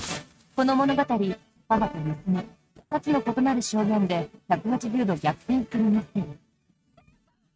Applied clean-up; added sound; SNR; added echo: neural mask model RNNoise.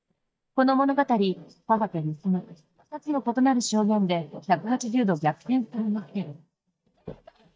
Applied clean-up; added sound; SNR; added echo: neural mask model DeepFilterNet 3.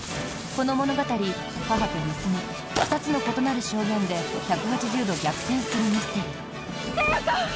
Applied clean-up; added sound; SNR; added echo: none; Tearing; 10 dB; none.